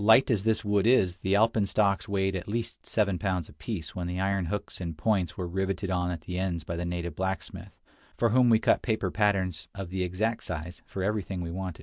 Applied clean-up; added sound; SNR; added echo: none; none; none; none.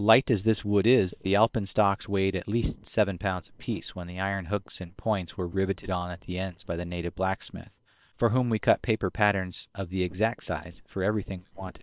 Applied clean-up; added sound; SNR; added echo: neural separator model SepFormer WHAM!.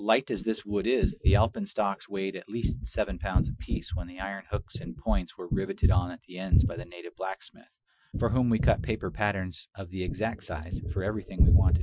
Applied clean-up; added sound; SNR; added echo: classical method Wiener filter.